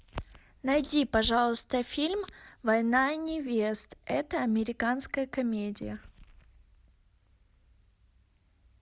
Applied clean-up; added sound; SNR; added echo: none; none; none; none.